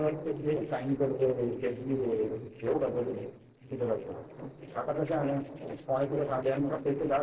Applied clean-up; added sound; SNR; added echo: neural separator model SepFormer DNS4.